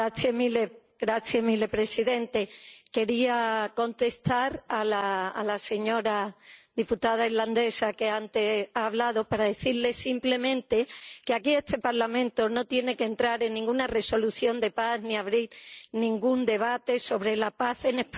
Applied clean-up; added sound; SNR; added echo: none; none; none; none.